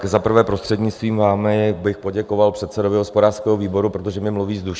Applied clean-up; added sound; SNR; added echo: none; none; none; none.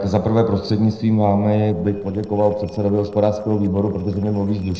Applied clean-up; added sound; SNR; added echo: neural separator model SepFormer DNS4.